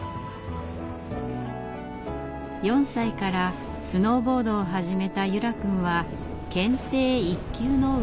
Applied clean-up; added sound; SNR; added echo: none; none; none; none.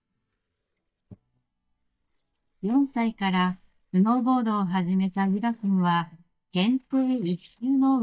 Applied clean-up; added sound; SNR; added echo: neural mask model DeepFilterNet 3.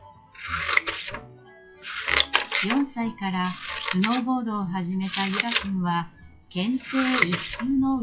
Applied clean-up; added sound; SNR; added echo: classical method WPE with log-MMSE.